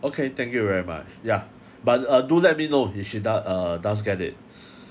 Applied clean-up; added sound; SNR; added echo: none; none; none; none.